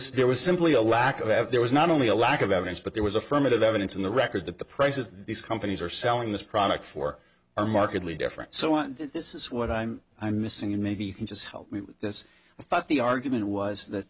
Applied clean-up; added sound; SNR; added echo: none; none; none; none.